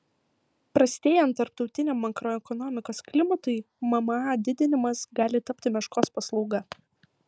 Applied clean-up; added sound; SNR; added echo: none; none; none; none.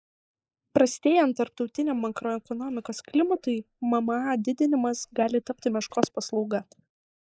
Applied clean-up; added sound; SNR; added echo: neural mask model Resemble Enhance denoiser.